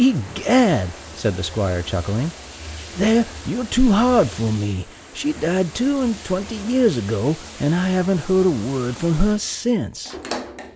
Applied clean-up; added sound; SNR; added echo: none; Bathtub (filling or washing); 16 dB; none.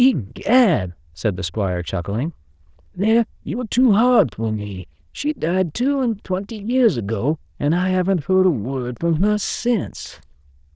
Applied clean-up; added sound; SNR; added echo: neural diffusion model UNIVERSE++.